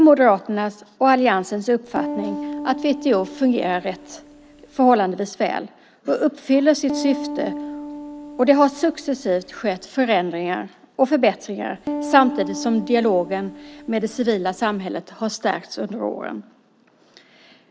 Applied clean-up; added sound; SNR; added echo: none; Piano; 10 dB; none.